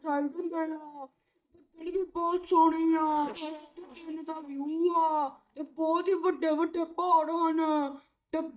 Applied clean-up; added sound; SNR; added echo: neural mask model DeepFilterNet 3.